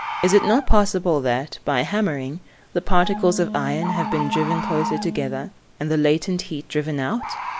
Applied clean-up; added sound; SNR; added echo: none; Wind instrument, woodwind instrument + Bird; 9 dB; none.